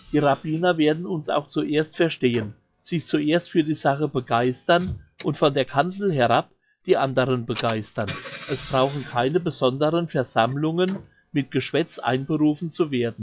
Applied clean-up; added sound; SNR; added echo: classical method log-MMSE.